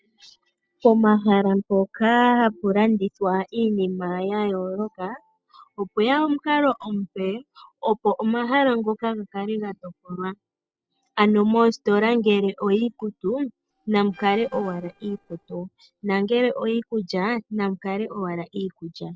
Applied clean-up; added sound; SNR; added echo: neural separator model SepFormer DNS4.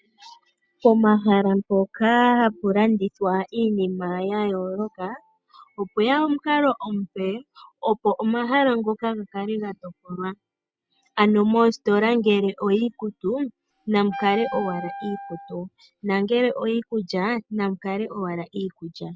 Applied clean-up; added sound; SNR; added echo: none; Wind instrument, woodwind instrument; 12 dB; none.